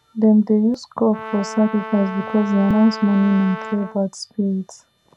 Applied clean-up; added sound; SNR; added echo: none; Brass instrument; 13 dB; none.